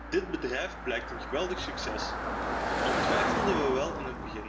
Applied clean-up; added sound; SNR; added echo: none; Car passing by; -2 dB; reverberation time 0.7 s.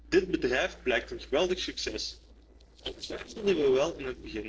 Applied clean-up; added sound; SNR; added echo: neural separator model SepFormer DNS4.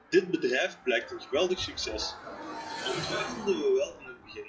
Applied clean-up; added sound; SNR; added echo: classical method WPE with log-MMSE.